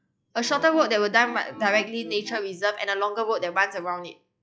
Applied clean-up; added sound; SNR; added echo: classical method log-MMSE.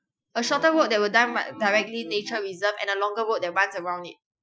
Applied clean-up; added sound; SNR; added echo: classical method Wiener filter.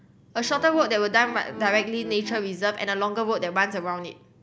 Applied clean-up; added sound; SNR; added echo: none; Accordion; 14 dB; none.